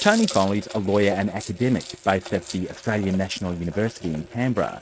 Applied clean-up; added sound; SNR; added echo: neural mask model RNNoise.